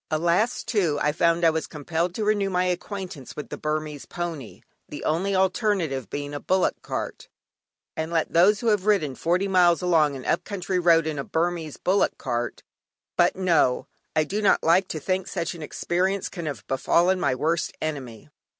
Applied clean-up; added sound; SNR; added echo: none; none; none; none.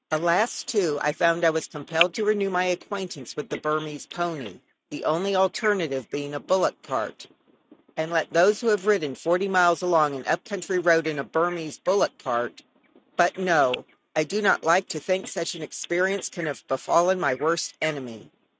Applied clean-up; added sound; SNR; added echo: neural mask model RNNoise.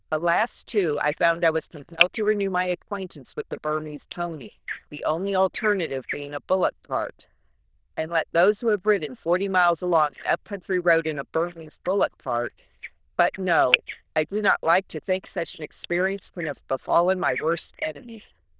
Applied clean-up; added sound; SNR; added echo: neural diffusion model UNIVERSE++.